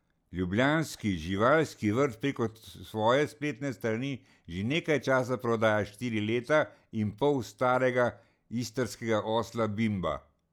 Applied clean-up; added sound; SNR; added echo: none; none; none; none.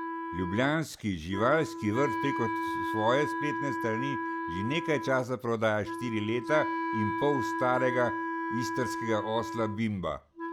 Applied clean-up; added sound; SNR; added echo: none; Wind instrument, woodwind instrument; 3 dB; none.